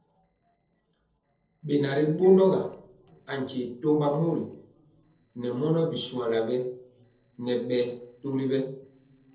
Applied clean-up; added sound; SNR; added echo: neural separator model SepFormer DNS4.